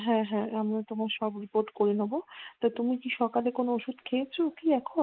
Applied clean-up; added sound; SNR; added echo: neural mask model Resemble Enhance denoiser.